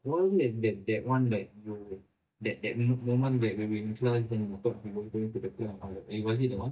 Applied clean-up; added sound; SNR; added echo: neural mask model DeepFilterNet 3.